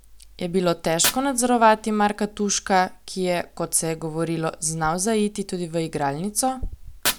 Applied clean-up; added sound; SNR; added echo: none; Fire; 13 dB; none.